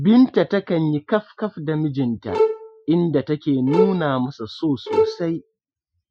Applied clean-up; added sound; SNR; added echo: classical method Wiener filter.